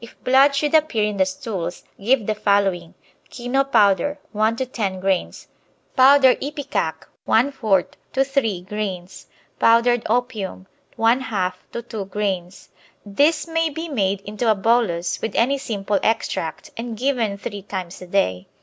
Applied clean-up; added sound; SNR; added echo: none; none; none; none.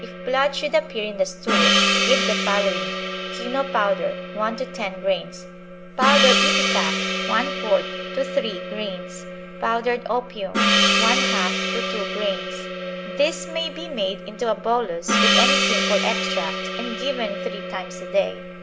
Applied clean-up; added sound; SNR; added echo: none; Gong; -1 dB; reverberation time 1.0 s.